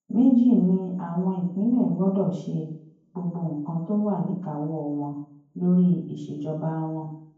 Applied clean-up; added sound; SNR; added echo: none; none; none; reverberation time 0.9 s.